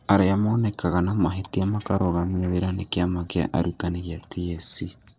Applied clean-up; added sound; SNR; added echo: neural separator model SepFormer DNS4.